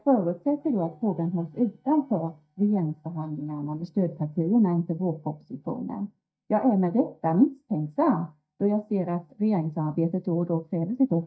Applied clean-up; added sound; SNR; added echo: neural mask model DeepFilterNet 3.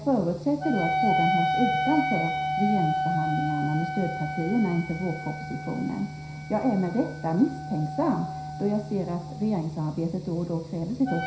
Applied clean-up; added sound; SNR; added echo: none; Wind instrument, woodwind instrument; 4 dB; reverberation time 0.5 s.